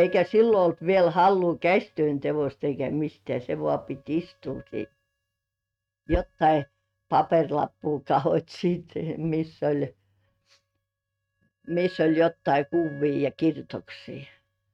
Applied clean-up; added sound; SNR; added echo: neural mask model RNNoise.